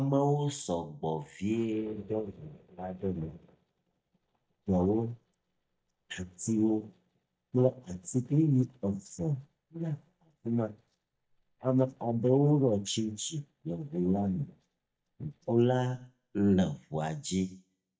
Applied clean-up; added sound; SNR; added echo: neural mask model DeepFilterNet 3.